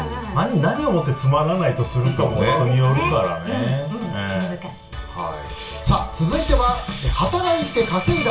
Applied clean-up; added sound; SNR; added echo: none; none; none; reverberation time 0.2 s.